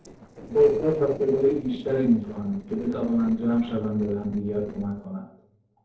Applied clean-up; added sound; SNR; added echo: neural separator model SepFormer DNS4.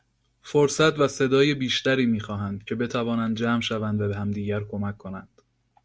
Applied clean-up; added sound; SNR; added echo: none; none; none; none.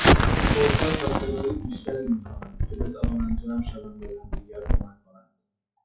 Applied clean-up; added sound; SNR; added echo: classical method WPE with log-MMSE.